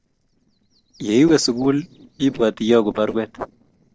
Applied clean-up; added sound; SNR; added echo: neural separator model SepFormer DNS4.